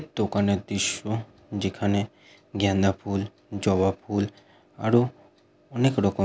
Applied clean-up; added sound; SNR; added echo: none; none; none; none.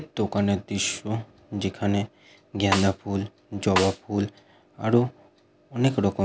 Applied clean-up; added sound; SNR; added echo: none; Snare drum; 4 dB; none.